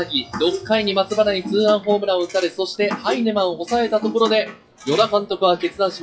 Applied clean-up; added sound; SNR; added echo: classical method WPE with log-MMSE.